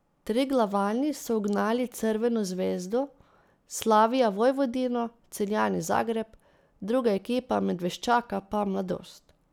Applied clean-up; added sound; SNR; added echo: none; none; none; none.